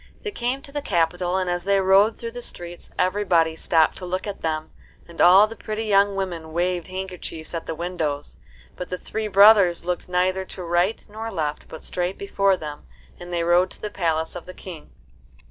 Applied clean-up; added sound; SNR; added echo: none; none; none; none.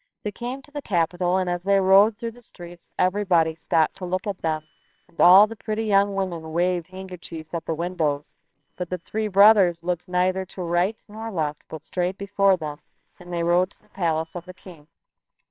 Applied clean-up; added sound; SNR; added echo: neural separator model SepFormer WHAMR!.